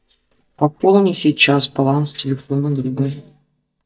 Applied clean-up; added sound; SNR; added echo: neural mask model DeepFilterNet 3.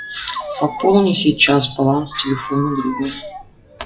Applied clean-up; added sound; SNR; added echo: classical method WPE with log-MMSE.